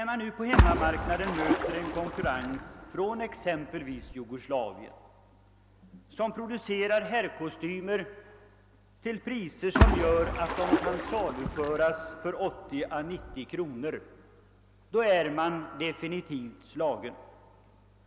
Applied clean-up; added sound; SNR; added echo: none; Splash, splatter; -3 dB; none.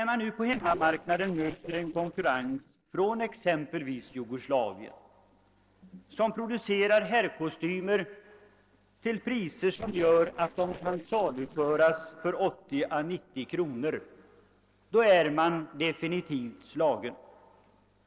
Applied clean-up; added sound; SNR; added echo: neural separator model SepFormer DNS4.